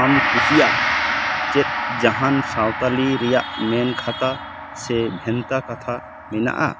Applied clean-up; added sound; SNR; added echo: none; Gong; 2 dB; none.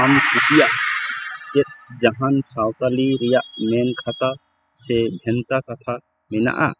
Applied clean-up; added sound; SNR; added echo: classical method spectral subtraction.